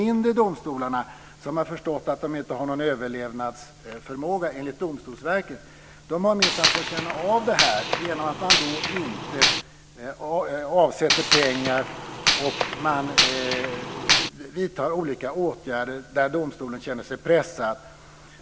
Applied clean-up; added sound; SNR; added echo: none; Gunshot, gunfire; -3 dB; none.